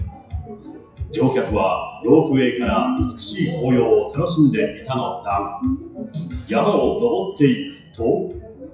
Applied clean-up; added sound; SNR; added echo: classical method WPE with log-MMSE.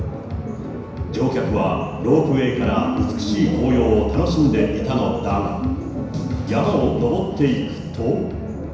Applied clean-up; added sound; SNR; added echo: none; Car; 12 dB; reverberation time 1.0 s.